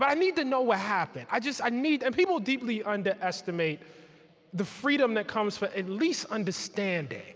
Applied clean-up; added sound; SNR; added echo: none; none; none; none.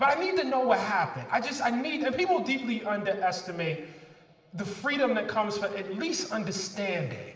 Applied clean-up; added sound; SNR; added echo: none; none; none; reverberation time 1.0 s.